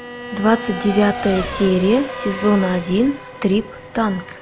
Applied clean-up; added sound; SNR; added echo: none; Race car, auto racing / Accelerating, revving, vroom + Bowed string instrument; 10 dB; none.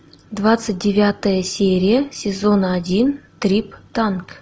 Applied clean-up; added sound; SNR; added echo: none; none; none; none.